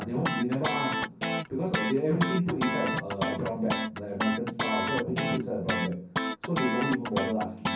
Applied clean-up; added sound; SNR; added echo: none; Guitar; 1 dB; reverberation time 0.6 s.